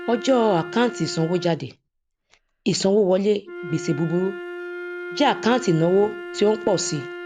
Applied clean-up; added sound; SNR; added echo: none; Wind instrument, woodwind instrument; 12 dB; none.